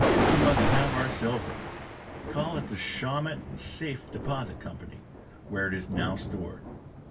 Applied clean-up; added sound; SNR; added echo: none; Thunder; -2 dB; reverberation time 0.2 s.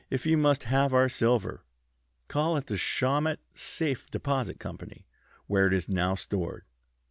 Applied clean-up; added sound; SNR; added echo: none; none; none; none.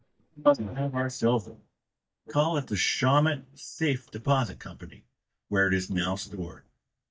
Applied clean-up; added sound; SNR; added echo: neural mask model DeepFilterNet 3.